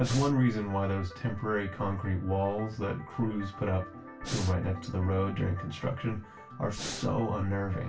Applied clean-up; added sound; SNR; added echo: none; Breathing; 8 dB; reverberation time 0.2 s.